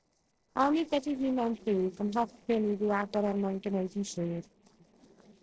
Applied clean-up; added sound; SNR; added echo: neural separator model SepFormer DNS4.